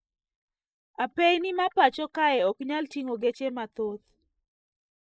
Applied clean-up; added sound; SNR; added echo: neural mask model Resemble Enhance denoiser.